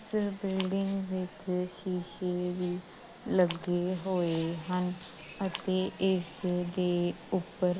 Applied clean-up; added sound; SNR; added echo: none; Splash, splatter; 20 dB; none.